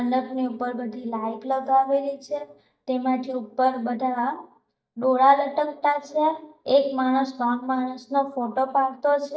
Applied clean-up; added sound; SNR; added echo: neural mask model DeepFilterNet 3.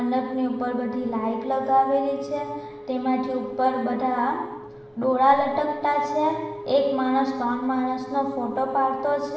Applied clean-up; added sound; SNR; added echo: none; Wind instrument, woodwind instrument; 14 dB; reverberation time 1.0 s.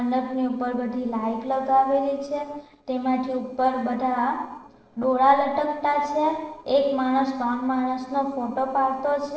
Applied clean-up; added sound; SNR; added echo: neural separator model SepFormer DNS4.